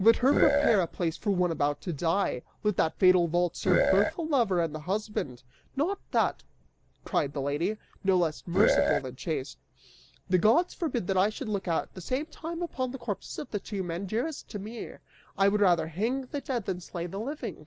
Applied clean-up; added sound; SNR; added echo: none; Burping, eructation; -3 dB; none.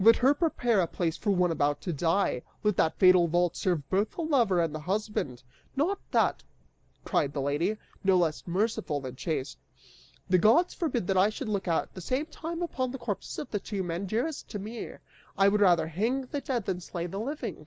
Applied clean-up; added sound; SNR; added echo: none; none; none; none.